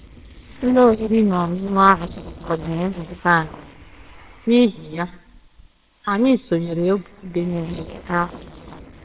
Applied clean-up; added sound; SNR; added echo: neural separator model SepFormer WHAMR!.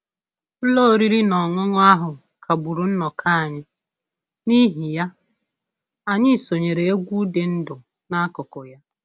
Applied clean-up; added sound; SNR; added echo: none; none; none; none.